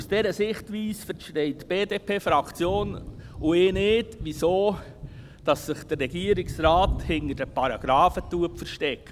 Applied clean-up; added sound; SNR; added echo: none; Thunder; 12 dB; none.